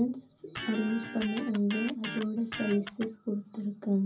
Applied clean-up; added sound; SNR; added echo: none; Electric guitar; 9 dB; reverberation time 0.4 s.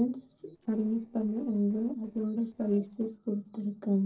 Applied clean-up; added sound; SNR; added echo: neural separator model SepFormer DNS4.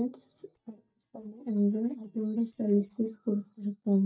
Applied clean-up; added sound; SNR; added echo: neural mask model DeepFilterNet 3.